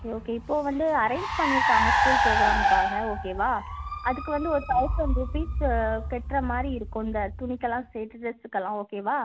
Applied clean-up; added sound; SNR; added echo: none; Car; 0 dB; none.